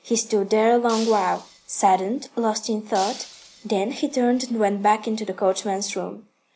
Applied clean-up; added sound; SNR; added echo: none; Shatter; 18 dB; none.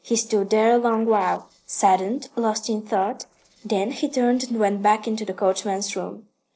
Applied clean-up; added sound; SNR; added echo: neural separator model SepFormer DNS4.